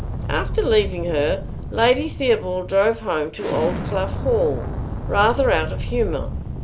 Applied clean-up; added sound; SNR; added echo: none; Explosion; 6 dB; none.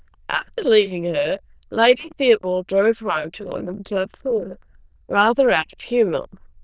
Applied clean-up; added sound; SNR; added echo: neural diffusion model UNIVERSE++.